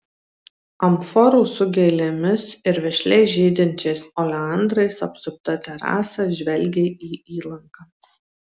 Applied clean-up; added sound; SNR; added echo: none; none; none; none.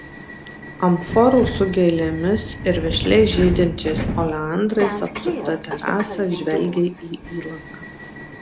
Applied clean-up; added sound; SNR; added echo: none; Subway, metro, underground; 8 dB; none.